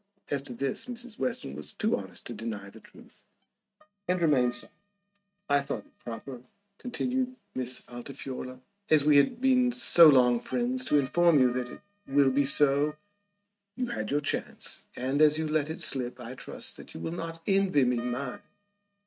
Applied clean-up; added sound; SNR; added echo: neural mask model RNNoise.